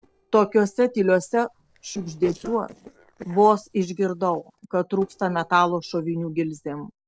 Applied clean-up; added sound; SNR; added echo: neural separator model SepFormer DNS4.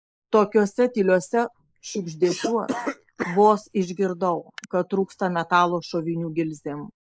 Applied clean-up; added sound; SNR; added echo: neural mask model Resemble Enhance denoiser.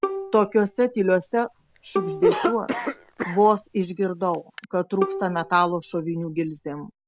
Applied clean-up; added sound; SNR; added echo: none; Cough + Bowed string instrument; 6 dB; none.